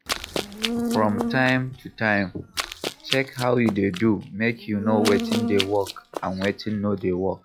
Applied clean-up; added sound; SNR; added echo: classical method log-MMSE.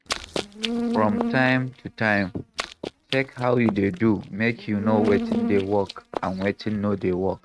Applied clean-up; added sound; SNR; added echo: neural mask model RNNoise.